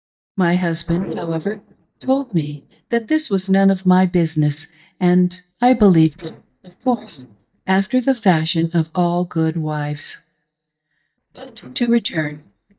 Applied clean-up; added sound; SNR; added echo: neural mask model DeepFilterNet 3.